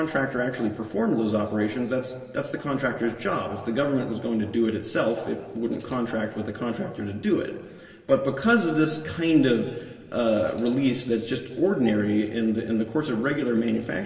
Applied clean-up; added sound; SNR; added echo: none; Tambourine; 19 dB; reverberation time 2.1 s.